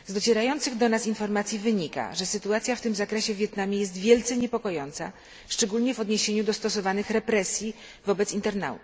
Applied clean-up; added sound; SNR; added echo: none; none; none; none.